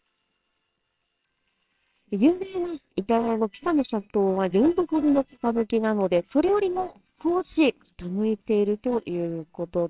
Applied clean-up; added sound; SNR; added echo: neural separator model SepFormer WHAMR!.